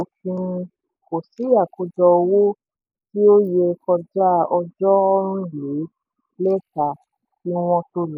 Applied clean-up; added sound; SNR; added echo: neural mask model Resemble Enhance denoiser.